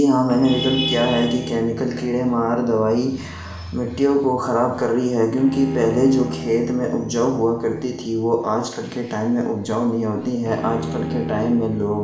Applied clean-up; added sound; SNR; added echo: none; Bowed string instrument; 12 dB; reverberation time 0.7 s.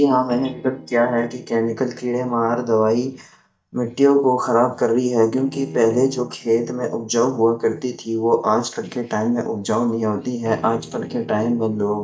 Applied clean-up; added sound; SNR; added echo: neural mask model DeepFilterNet 3.